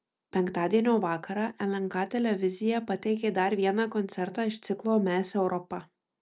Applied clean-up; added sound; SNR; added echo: none; none; none; none.